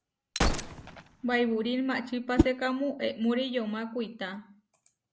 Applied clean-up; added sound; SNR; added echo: none; Gunshot, gunfire + Whoosh, swoosh, swish; 1 dB; none.